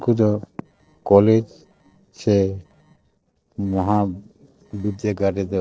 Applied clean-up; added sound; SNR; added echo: neural separator model SepFormer DNS4.